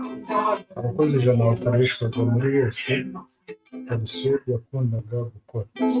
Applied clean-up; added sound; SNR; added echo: neural mask model RNNoise.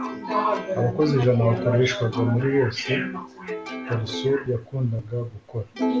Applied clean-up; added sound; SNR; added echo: none; Plucked string instrument; 9 dB; none.